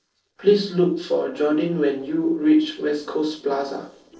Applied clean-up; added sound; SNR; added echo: neural separator model SepFormer DNS4.